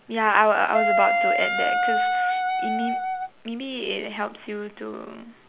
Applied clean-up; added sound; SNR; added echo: none; Wind instrument, woodwind instrument; -3 dB; none.